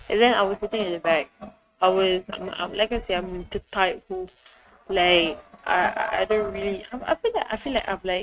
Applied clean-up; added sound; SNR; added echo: neural mask model RNNoise.